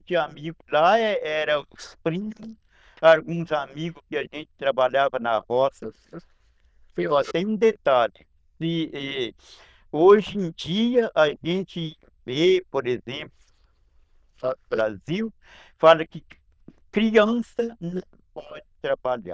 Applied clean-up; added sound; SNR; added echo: neural diffusion model UNIVERSE++.